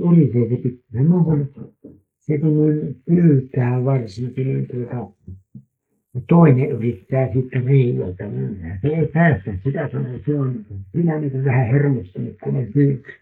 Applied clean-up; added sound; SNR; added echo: neural mask model Resemble Enhance denoiser.